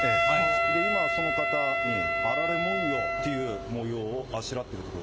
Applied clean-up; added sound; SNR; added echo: none; Wind instrument, woodwind instrument; -5 dB; none.